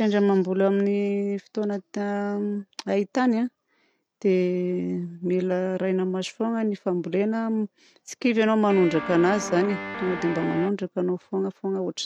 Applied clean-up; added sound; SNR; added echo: none; Guitar; 8 dB; none.